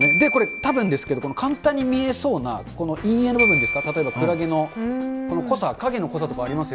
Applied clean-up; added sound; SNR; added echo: none; Glockenspiel; 6 dB; none.